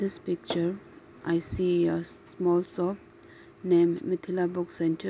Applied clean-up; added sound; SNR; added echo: none; Tap / Hammer; 14 dB; none.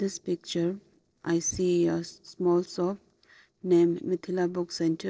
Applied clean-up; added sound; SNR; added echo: neural separator model SepFormer DNS4.